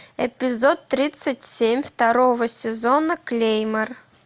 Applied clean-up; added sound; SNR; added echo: none; none; none; none.